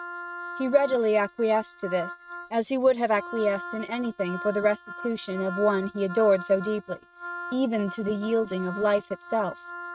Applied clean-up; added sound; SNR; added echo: neural mask model RNNoise.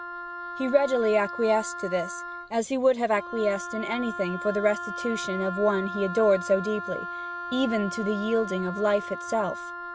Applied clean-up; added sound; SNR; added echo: none; Wind instrument, woodwind instrument; 9 dB; none.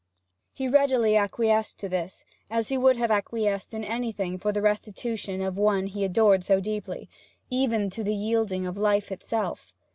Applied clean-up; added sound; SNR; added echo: none; none; none; none.